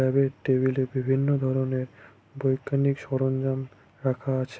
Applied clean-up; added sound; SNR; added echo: none; none; none; none.